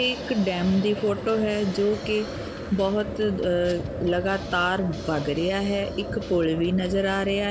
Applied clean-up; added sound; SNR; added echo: none; Motor vehicle (road) + Drum kit; 14 dB; none.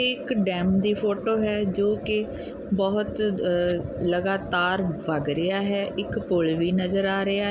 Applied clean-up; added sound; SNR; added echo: none; none; none; none.